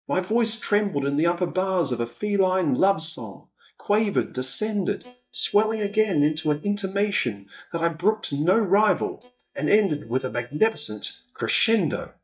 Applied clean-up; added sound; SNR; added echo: neural mask model DeepFilterNet 3.